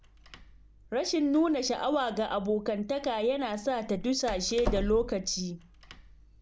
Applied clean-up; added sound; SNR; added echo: none; Door; 12 dB; none.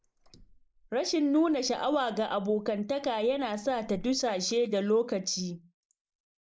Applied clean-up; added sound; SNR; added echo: neural mask model Resemble Enhance denoiser.